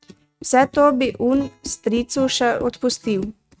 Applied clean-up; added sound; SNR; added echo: neural mask model RNNoise.